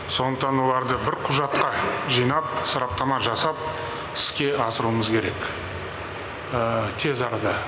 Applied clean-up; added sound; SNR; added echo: none; none; none; none.